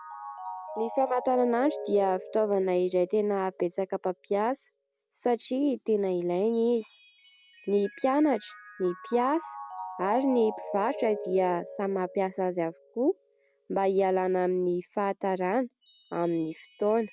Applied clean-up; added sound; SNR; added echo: none; Mallet percussion; 14 dB; none.